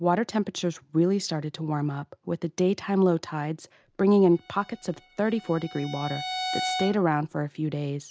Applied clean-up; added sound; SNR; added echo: none; Bowed string instrument; 9 dB; none.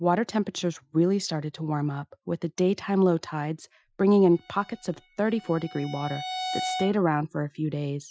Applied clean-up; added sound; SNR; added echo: classical method Wiener filter.